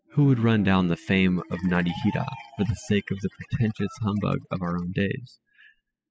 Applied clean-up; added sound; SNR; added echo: classical method spectral subtraction.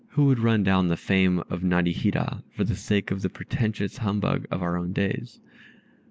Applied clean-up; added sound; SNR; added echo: none; none; none; none.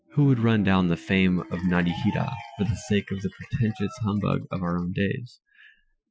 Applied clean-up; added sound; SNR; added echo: classical method Wiener filter.